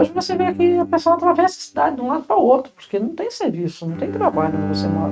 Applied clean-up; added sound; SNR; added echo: neural mask model RNNoise.